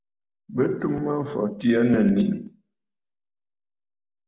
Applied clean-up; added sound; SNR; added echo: none; none; none; none.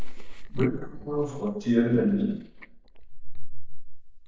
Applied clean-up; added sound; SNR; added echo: neural mask model DeepFilterNet 3.